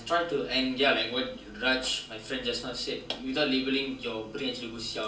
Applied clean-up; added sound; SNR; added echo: none; none; none; reverberation time 0.2 s.